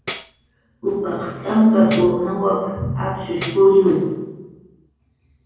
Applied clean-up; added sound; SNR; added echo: none; Tambourine; 18 dB; reverberation time 1.3 s.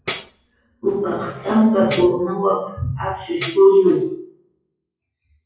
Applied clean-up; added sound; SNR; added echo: classical method WPE with log-MMSE.